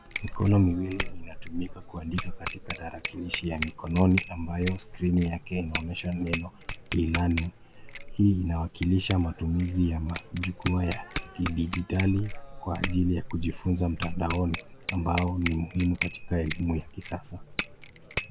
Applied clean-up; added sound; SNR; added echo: none; Bicycle bell; 8 dB; none.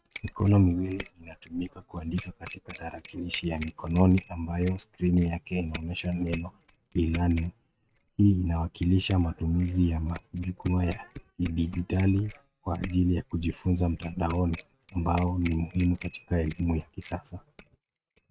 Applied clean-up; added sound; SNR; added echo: neural mask model RNNoise.